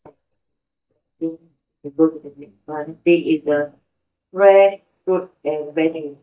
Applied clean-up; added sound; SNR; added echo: neural mask model DeepFilterNet 3.